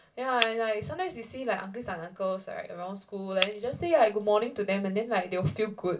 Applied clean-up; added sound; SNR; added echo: none; Shatter; 12 dB; reverberation time 0.2 s.